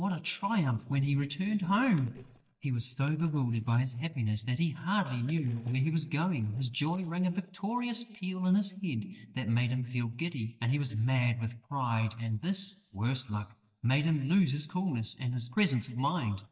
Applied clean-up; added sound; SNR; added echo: neural mask model DeepFilterNet 3.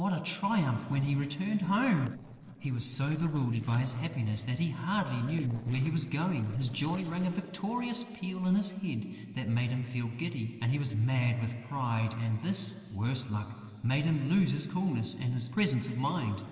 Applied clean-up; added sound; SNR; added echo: neural separator model SepFormer DNS4.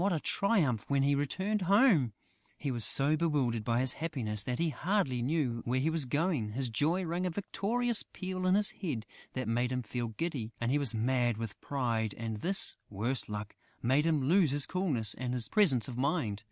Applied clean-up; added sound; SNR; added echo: none; none; none; none.